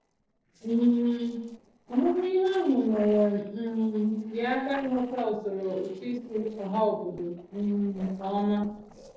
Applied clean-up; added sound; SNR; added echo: neural separator model SepFormer DNS4.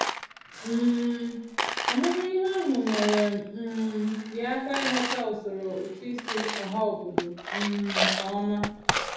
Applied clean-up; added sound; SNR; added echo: none; Coin (dropping); 4 dB; reverberation time 0.9 s.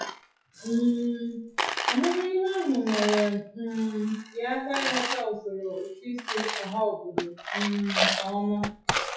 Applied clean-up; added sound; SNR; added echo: classical method WPE with log-MMSE.